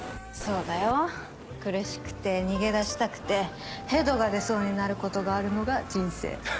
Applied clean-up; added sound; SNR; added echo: none; Fire; 15 dB; none.